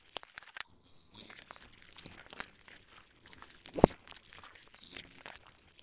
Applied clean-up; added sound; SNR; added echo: neural separator model SepFormer WHAMR!.